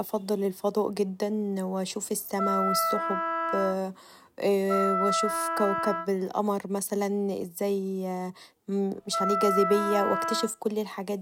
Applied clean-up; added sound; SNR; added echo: none; Wind instrument, woodwind instrument; 1 dB; none.